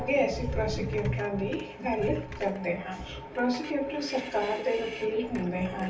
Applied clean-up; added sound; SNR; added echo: none; Screech; 18 dB; reverberation time 0.3 s.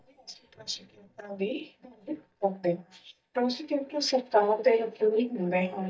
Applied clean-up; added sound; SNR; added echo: neural mask model DeepFilterNet 3.